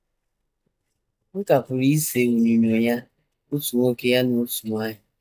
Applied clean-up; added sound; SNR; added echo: neural mask model DeepFilterNet 3.